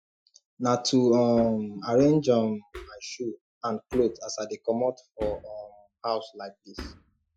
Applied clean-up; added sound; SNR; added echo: classical method Wiener filter.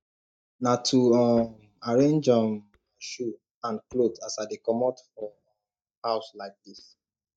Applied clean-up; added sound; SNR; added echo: neural mask model DeepFilterNet 3.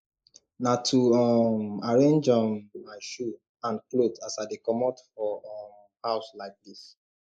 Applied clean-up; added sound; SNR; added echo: neural mask model Resemble Enhance denoiser.